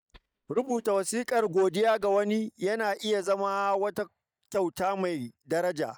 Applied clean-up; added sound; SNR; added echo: neural mask model DeepFilterNet 3.